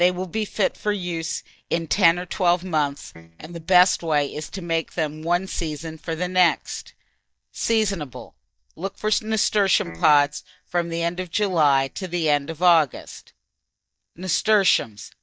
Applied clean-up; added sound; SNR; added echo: neural mask model DeepFilterNet 3.